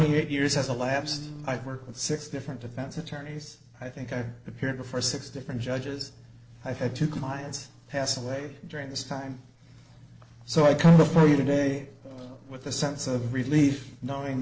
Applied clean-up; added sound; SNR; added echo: neural separator model SepFormer DNS4.